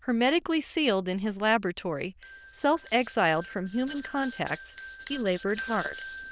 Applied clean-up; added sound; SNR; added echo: neural diffusion model UNIVERSE++.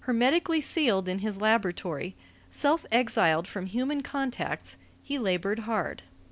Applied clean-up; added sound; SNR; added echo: none; none; none; none.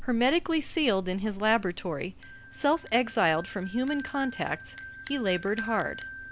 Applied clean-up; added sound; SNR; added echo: none; Bell; 13 dB; none.